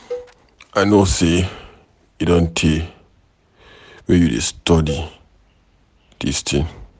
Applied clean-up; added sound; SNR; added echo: none; Cowbell; 17 dB; none.